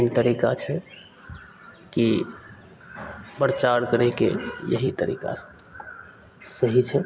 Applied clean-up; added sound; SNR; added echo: none; none; none; none.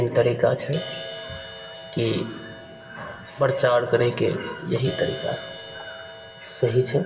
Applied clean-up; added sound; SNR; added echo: none; Crash cymbal; 14 dB; reverberation time 2.0 s.